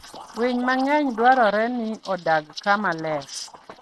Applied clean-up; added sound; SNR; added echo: neural mask model RNNoise.